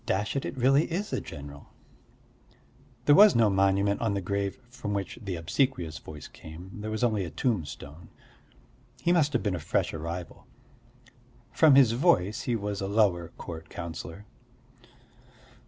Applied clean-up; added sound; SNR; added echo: none; none; none; none.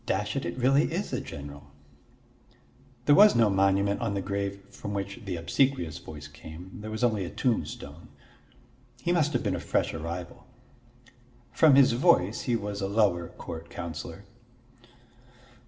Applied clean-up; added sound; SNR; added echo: none; none; none; reverberation time 0.7 s.